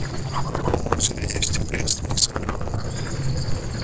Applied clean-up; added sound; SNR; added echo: neural separator model SepFormer DNS4.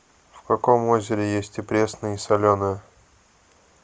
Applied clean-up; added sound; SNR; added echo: none; none; none; none.